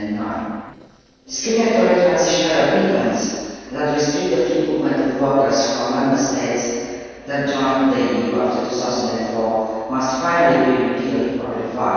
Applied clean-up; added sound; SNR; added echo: neural separator model SepFormer DNS4.